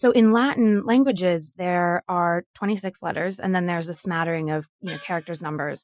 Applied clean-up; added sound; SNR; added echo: classical method Wiener filter.